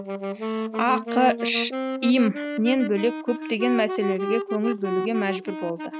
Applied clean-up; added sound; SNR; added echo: none; Wind instrument, woodwind instrument; 5 dB; none.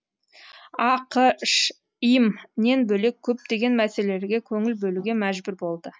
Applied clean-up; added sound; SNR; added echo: none; none; none; none.